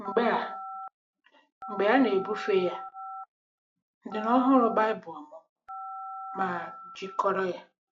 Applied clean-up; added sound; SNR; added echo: classical method log-MMSE.